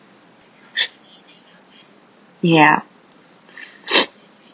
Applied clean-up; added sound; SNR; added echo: none; none; none; none.